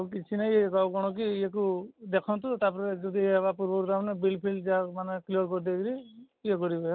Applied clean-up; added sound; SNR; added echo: none; none; none; none.